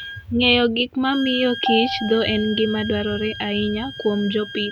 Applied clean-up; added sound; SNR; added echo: none; Wind instrument, woodwind instrument + Marimba, xylophone; 10 dB; none.